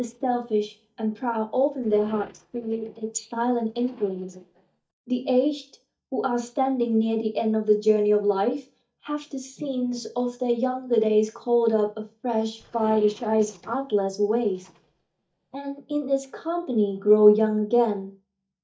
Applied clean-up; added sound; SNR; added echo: neural mask model DeepFilterNet 3.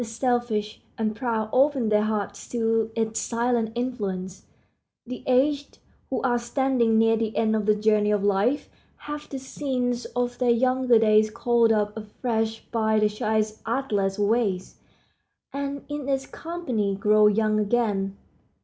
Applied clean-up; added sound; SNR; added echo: none; none; none; none.